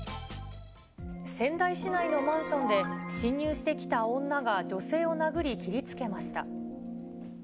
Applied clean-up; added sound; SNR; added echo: none; none; none; none.